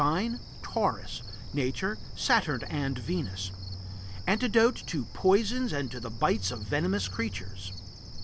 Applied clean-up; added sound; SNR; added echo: none; Bowed string instrument + Cricket; 8 dB; none.